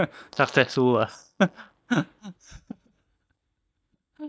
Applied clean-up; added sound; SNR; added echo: neural mask model DeepFilterNet 3.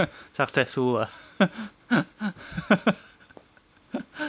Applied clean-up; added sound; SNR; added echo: none; none; none; none.